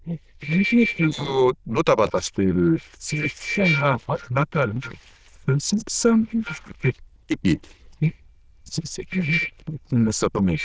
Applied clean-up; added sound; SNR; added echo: neural diffusion model UNIVERSE++.